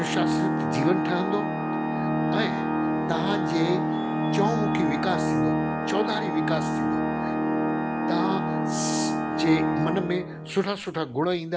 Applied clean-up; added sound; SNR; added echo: none; Organ; -4 dB; none.